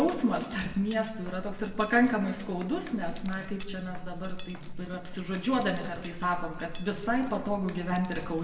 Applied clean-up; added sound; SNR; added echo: none; Mechanisms; 19 dB; reverberation time 1.0 s.